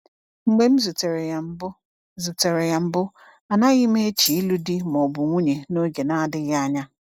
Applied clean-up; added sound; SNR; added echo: none; Tambourine; 13 dB; none.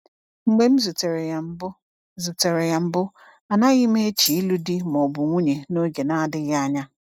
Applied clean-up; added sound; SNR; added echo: neural mask model RNNoise.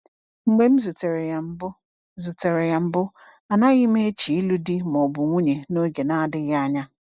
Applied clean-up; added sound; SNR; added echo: neural mask model Resemble Enhance denoiser.